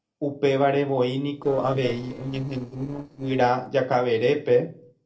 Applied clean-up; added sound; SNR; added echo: neural separator model SepFormer DNS4.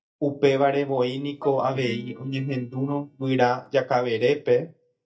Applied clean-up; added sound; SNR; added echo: neural mask model DeepFilterNet 3.